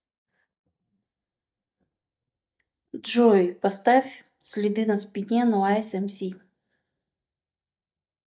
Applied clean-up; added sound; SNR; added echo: neural mask model DeepFilterNet 3.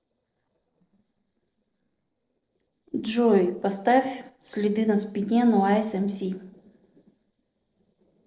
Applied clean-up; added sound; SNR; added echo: neural separator model SepFormer DNS4.